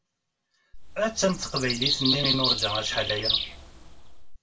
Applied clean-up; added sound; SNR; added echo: none; Bird vocalization, bird call, bird song; -1 dB; reverberation time 0.2 s.